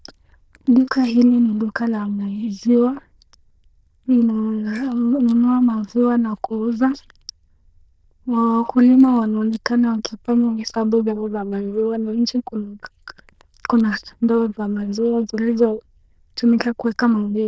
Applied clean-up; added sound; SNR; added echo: neural diffusion model UNIVERSE++.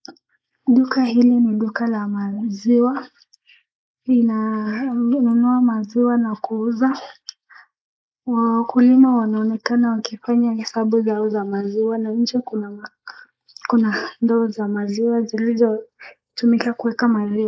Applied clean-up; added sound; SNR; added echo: neural mask model Resemble Enhance denoiser.